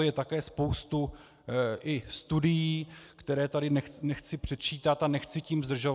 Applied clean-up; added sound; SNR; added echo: none; none; none; none.